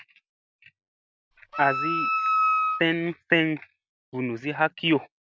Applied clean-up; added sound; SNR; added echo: none; Wind instrument, woodwind instrument; -3 dB; none.